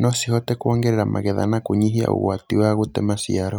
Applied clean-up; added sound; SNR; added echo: none; none; none; none.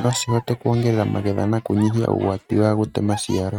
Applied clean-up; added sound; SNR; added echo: neural mask model RNNoise.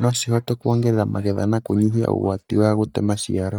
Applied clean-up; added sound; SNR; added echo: neural mask model DeepFilterNet 3.